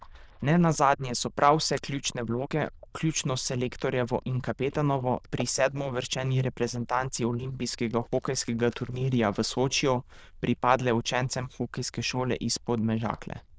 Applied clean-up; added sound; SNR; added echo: neural diffusion model UNIVERSE++.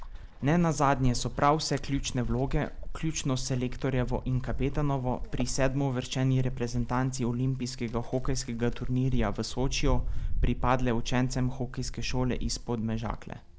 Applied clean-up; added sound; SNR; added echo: none; Wind; 3 dB; none.